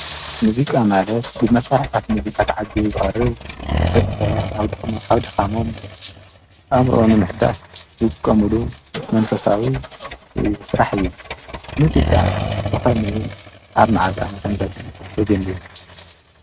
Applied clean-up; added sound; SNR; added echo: neural mask model RNNoise.